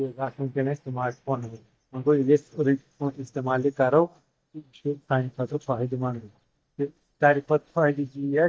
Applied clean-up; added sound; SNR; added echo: neural mask model DeepFilterNet 3.